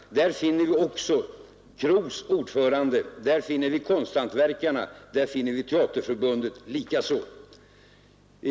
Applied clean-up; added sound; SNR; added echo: none; none; none; none.